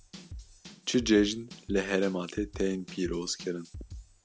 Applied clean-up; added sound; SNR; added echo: none; Drum / Drum kit; 15 dB; none.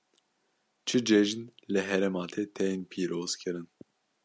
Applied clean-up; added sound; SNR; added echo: none; none; none; none.